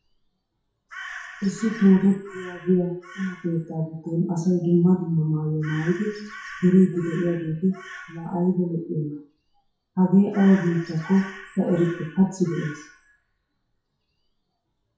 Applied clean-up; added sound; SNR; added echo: classical method WPE with log-MMSE.